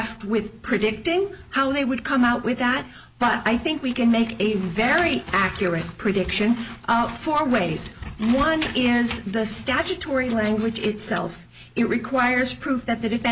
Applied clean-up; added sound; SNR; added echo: none; none; none; none.